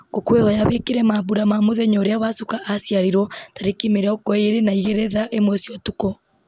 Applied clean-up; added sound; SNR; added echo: none; Hi-hat; 18 dB; none.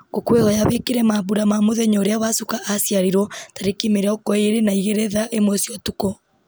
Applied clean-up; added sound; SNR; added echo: none; none; none; none.